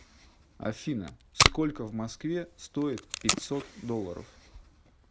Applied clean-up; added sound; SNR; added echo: none; Packing tape, duct tape; -1 dB; none.